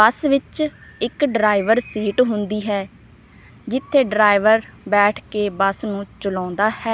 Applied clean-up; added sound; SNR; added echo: none; none; none; none.